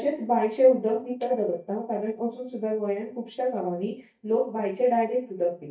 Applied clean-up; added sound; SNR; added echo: neural mask model DeepFilterNet 3.